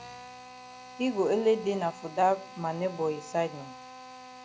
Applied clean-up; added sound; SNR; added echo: none; Drill; 16 dB; none.